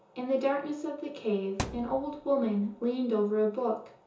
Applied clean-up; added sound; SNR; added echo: none; Thump, thud; 10 dB; reverberation time 0.6 s.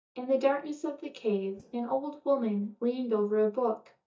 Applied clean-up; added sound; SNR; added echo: neural mask model DeepFilterNet 3.